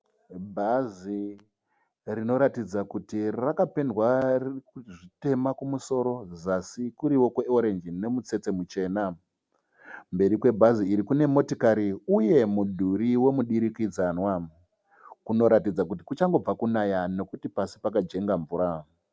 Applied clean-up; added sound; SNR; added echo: none; none; none; none.